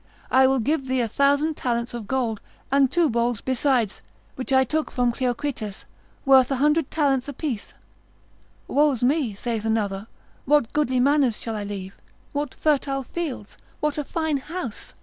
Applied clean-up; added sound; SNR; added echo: none; none; none; none.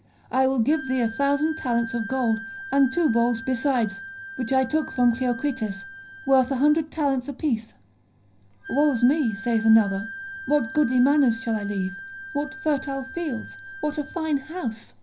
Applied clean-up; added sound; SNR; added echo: none; Wind instrument, woodwind instrument; 15 dB; reverberation time 0.5 s.